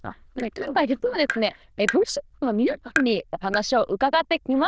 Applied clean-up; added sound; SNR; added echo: neural diffusion model UNIVERSE++.